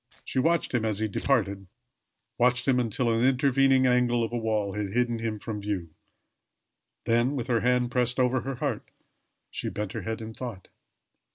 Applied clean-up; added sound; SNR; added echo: none; Tearing; 17 dB; none.